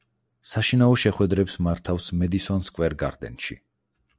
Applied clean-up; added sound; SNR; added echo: none; none; none; none.